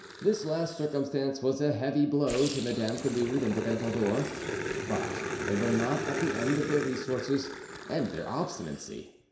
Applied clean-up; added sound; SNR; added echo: none; Growling; 7 dB; reverberation time 0.7 s.